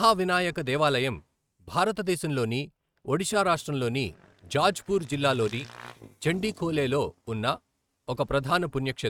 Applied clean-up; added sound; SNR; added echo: neural mask model RNNoise.